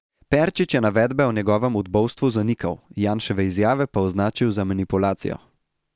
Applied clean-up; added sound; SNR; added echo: none; none; none; none.